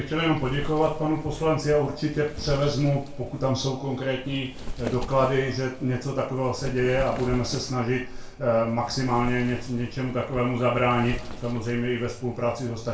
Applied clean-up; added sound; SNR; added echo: none; Wind; 11 dB; reverberation time 0.3 s.